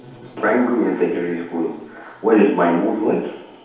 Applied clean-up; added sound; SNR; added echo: none; none; none; reverberation time 2.2 s.